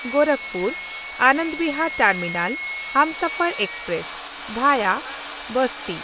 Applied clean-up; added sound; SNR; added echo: none; Sawing; 10 dB; none.